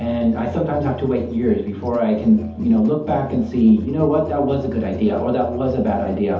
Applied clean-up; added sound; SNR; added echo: none; Musical instrument; 13 dB; reverberation time 0.6 s.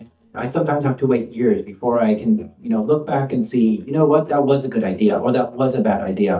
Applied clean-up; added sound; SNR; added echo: neural mask model DeepFilterNet 3.